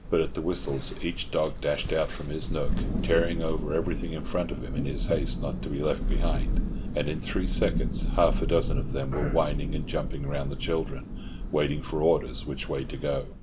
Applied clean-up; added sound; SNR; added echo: none; Thunder; 0 dB; none.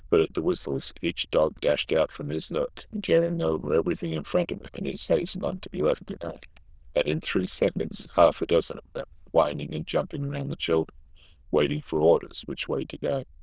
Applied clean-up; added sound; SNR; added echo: neural diffusion model UNIVERSE++.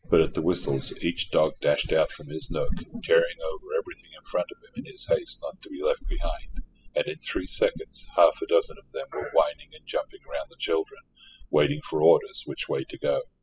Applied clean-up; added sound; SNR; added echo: classical method spectral subtraction.